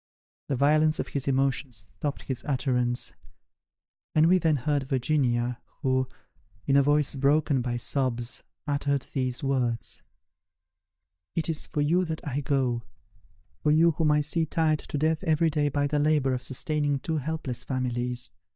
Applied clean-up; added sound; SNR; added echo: neural mask model DeepFilterNet 3.